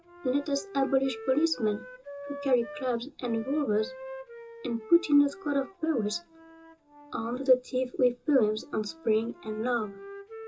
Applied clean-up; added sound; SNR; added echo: none; Wind instrument, woodwind instrument; 16 dB; reverberation time 0.2 s.